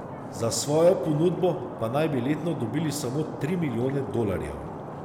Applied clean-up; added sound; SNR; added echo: none; Stream; 11 dB; none.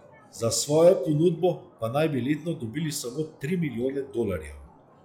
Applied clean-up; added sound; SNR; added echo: classical method log-MMSE.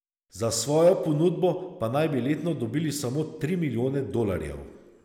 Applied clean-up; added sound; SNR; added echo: none; none; none; none.